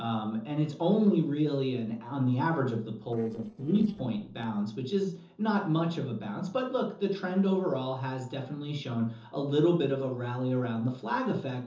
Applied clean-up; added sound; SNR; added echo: neural separator model SepFormer DNS4.